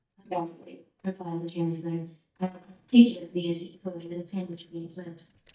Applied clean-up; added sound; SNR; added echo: neural mask model DeepFilterNet 3.